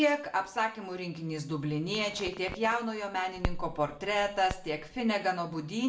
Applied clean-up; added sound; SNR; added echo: none; Crackle; 9 dB; reverberation time 0.4 s.